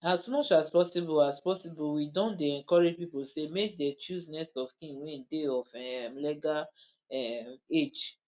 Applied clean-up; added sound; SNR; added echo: none; none; none; none.